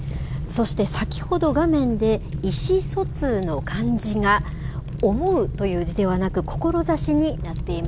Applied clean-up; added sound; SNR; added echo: none; Fire; 5 dB; none.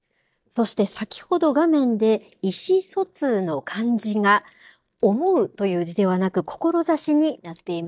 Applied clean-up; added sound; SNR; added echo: neural mask model DeepFilterNet 3.